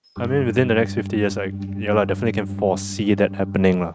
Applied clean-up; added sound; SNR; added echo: neural mask model RNNoise.